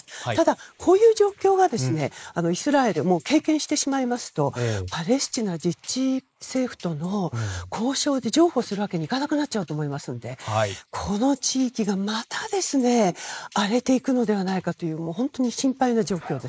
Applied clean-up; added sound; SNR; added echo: neural mask model Resemble Enhance denoiser.